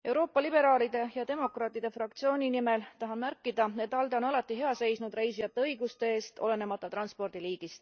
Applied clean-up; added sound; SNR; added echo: neural mask model DeepFilterNet 3.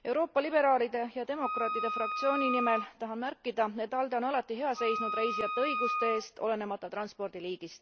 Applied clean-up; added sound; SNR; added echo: none; Wind instrument, woodwind instrument; 3 dB; none.